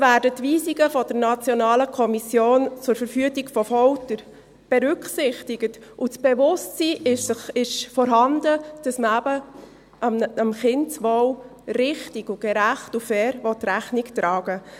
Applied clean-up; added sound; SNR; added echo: none; none; none; none.